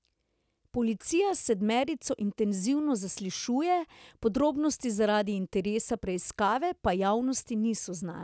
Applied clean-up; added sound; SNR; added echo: none; none; none; none.